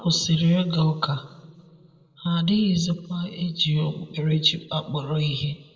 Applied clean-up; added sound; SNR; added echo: none; none; none; reverberation time 1.1 s.